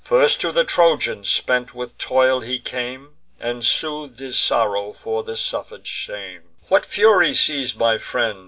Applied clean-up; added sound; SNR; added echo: none; none; none; none.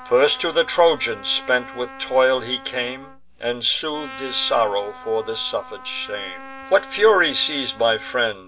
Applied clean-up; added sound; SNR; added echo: none; Trumpet; 17 dB; none.